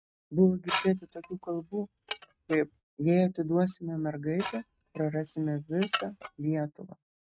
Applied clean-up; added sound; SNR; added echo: neural mask model RNNoise.